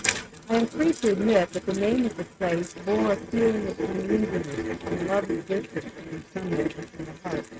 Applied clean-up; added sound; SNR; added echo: neural mask model RNNoise.